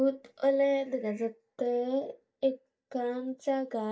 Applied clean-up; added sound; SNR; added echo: neural mask model DeepFilterNet 3.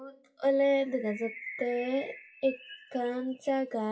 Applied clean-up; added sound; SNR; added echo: classical method WPE with log-MMSE.